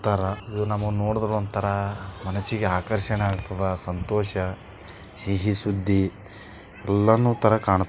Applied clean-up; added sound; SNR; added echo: none; none; none; none.